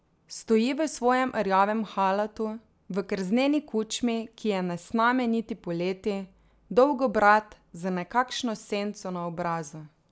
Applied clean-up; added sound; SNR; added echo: none; none; none; none.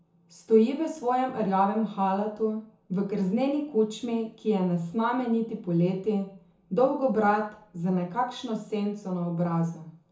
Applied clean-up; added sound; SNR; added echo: none; none; none; reverberation time 0.6 s.